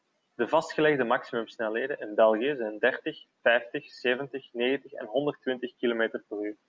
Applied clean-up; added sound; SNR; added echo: none; none; none; none.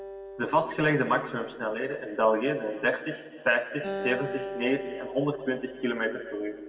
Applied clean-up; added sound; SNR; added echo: none; Acoustic guitar; 12 dB; reverberation time 1.7 s.